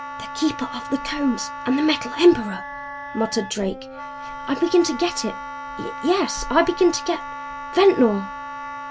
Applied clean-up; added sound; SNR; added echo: none; Wind instrument, woodwind instrument; 10 dB; none.